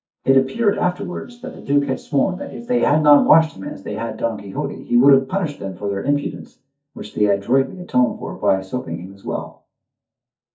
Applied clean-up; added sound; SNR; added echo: neural mask model DeepFilterNet 3.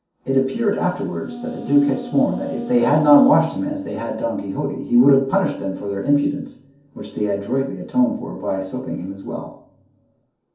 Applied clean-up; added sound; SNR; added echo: none; Wind instrument, woodwind instrument; 13 dB; reverberation time 0.6 s.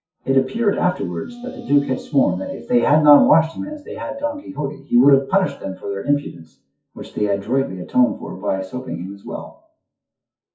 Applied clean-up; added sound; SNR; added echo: classical method WPE with log-MMSE.